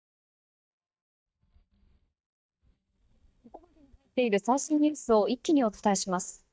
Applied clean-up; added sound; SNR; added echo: neural mask model DeepFilterNet 3.